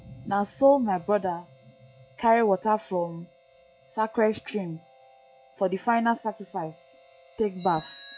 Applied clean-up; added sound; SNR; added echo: classical method log-MMSE.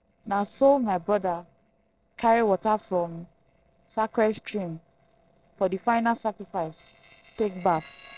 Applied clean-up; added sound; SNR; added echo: neural separator model SepFormer DNS4.